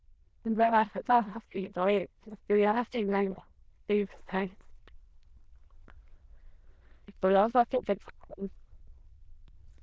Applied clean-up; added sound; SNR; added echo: neural diffusion model UNIVERSE++.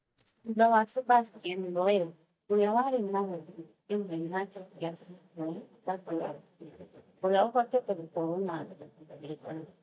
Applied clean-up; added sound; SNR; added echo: neural mask model DeepFilterNet 3.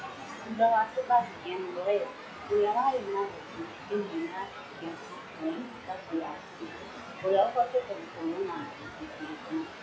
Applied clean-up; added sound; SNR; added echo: classical method log-MMSE.